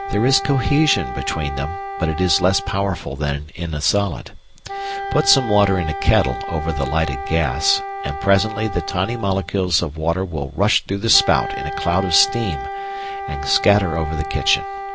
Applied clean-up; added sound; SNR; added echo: none; Wind instrument, woodwind instrument; 8 dB; none.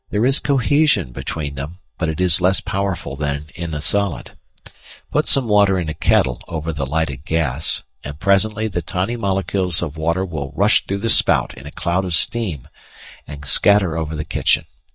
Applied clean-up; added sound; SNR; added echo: neural mask model DeepFilterNet 3.